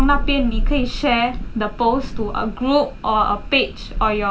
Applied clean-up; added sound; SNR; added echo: none; Thunder; 4 dB; reverberation time 0.3 s.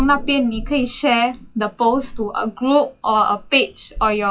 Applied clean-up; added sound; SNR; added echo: classical method WPE with log-MMSE.